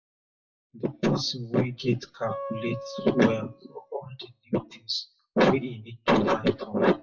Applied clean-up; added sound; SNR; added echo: classical method WPE with log-MMSE.